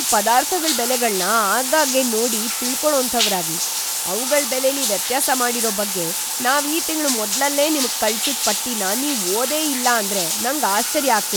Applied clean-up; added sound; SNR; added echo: none; Bathtub (filling or washing); 1 dB; none.